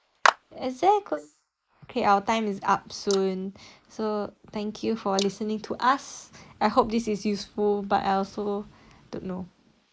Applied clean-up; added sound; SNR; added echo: neural mask model Resemble Enhance denoiser.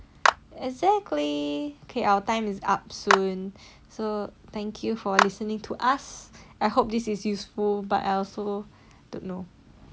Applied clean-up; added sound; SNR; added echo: none; Clapping; 1 dB; none.